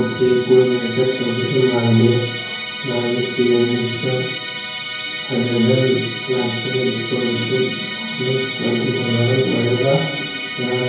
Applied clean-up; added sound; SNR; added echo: none; Musical instrument; 8 dB; reverberation time 0.9 s.